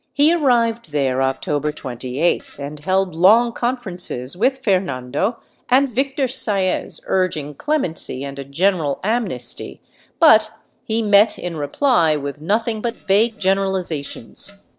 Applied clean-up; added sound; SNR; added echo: neural separator model SepFormer DNS4.